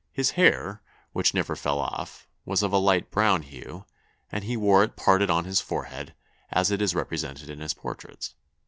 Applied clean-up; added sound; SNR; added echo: none; none; none; none.